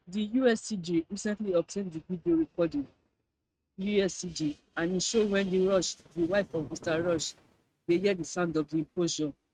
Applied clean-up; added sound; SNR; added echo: neural mask model RNNoise.